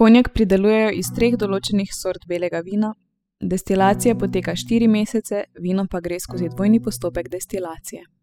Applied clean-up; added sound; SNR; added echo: classical method spectral subtraction.